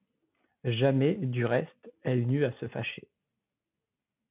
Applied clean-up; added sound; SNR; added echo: none; none; none; none.